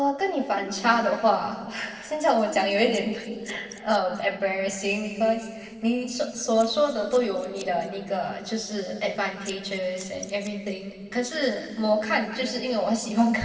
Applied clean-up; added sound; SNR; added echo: neural separator model SepFormer DNS4.